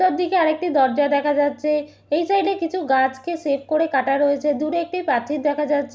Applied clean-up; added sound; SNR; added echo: none; none; none; none.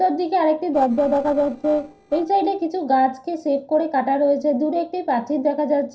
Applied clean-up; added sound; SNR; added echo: neural separator model SepFormer DNS4.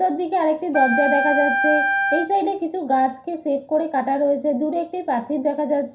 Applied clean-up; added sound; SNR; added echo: none; Wind instrument, woodwind instrument; 1 dB; reverberation time 0.3 s.